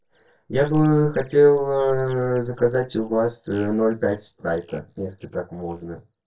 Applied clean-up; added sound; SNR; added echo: neural mask model DeepFilterNet 3.